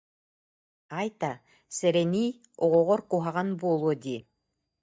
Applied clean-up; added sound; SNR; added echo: neural mask model DeepFilterNet 3.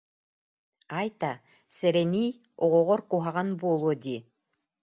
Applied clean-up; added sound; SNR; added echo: none; none; none; none.